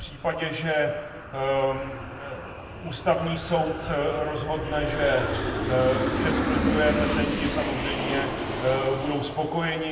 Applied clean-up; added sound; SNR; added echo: none; Aircraft; 3 dB; reverberation time 1.1 s.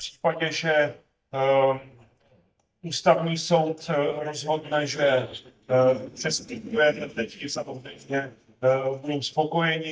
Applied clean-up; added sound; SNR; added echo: neural mask model DeepFilterNet 3.